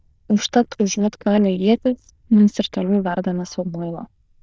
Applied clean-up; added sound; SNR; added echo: neural diffusion model UNIVERSE++.